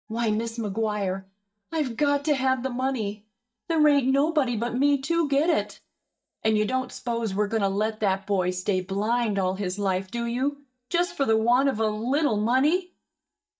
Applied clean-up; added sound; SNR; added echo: neural mask model DeepFilterNet 3.